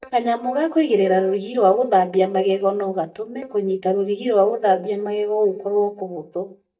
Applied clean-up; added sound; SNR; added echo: neural mask model DeepFilterNet 3.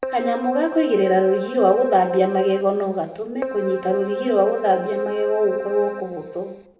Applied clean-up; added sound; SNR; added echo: none; Keyboard (musical); 8 dB; reverberation time 0.6 s.